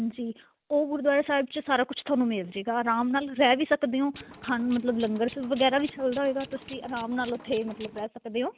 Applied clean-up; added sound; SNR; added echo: none; Tools; 19 dB; none.